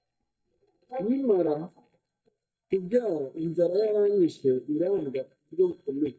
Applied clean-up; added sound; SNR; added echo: neural mask model DeepFilterNet 3.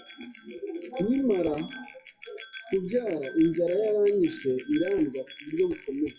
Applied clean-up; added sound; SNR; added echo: classical method WPE with log-MMSE.